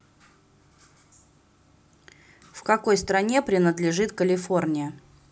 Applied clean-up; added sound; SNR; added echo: none; none; none; none.